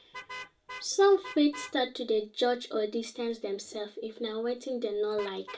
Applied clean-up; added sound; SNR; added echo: none; Vehicle horn, car horn, honking; 18 dB; reverberation time 0.2 s.